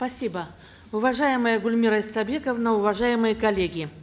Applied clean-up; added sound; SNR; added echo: none; none; none; none.